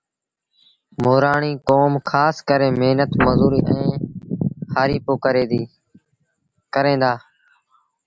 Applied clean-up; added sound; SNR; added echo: none; Guitar; 6 dB; none.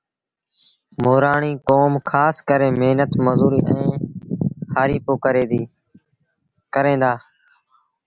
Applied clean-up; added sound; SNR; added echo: none; none; none; none.